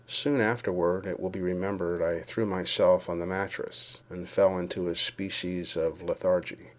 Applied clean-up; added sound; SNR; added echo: none; none; none; none.